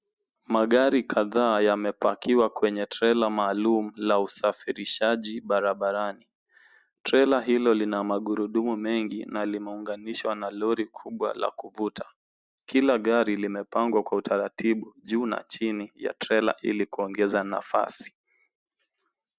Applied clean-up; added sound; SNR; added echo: none; none; none; none.